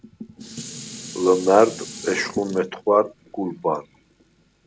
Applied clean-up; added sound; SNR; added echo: none; Dishes, pots, and pans; 15 dB; none.